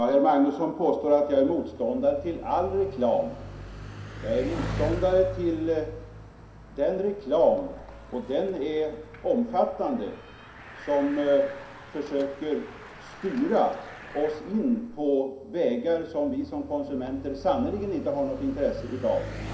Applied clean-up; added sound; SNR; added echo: none; Bicycle; 14 dB; reverberation time 0.5 s.